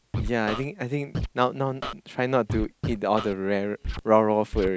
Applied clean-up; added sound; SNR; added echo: none; Scratching (performance technique); 8 dB; none.